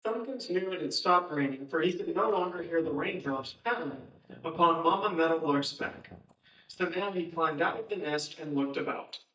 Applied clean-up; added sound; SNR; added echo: neural mask model DeepFilterNet 3.